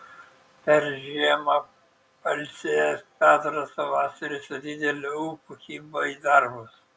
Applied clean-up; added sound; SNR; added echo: none; none; none; none.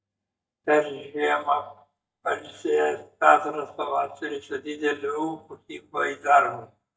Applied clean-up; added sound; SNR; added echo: neural mask model DeepFilterNet 3.